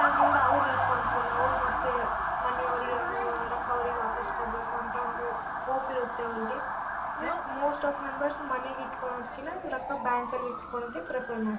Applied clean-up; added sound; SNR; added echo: none; Motor vehicle (road) / Siren; -3 dB; reverberation time 0.3 s.